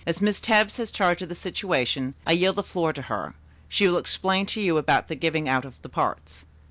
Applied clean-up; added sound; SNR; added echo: none; none; none; none.